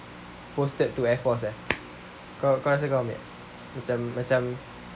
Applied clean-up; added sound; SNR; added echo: none; none; none; none.